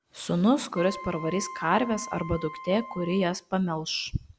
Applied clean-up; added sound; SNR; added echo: none; Wind instrument, woodwind instrument; 13 dB; none.